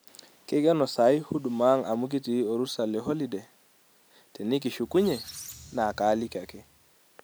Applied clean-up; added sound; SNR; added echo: none; Squeak; 19 dB; none.